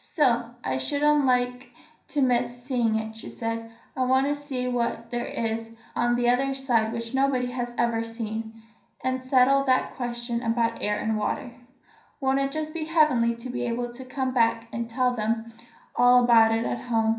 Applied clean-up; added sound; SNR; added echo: none; none; none; reverberation time 0.6 s.